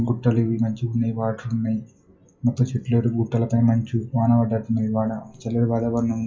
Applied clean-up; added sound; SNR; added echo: classical method WPE with log-MMSE.